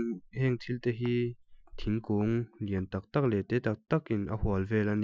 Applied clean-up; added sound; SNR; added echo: classical method Wiener filter.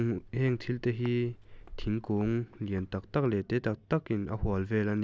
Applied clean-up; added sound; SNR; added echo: none; Walk, footsteps; 16 dB; none.